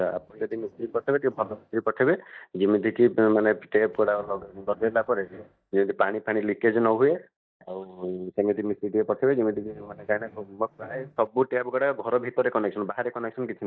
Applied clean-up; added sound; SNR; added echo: neural mask model DeepFilterNet 3.